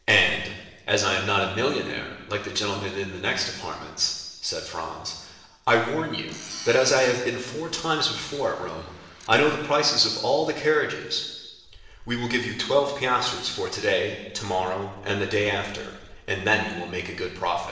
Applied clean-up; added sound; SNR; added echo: none; Tools; 16 dB; reverberation time 1.1 s.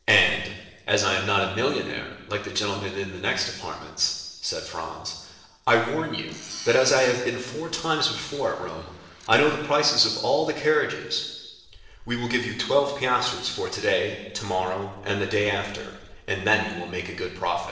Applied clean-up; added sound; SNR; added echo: neural separator model SepFormer DNS4.